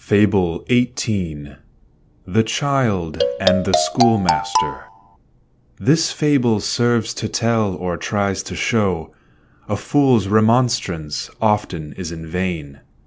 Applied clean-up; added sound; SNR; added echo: none; Marimba, xylophone; 0 dB; none.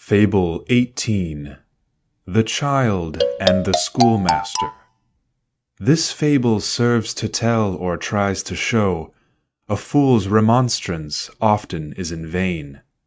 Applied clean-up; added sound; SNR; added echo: neural mask model RNNoise.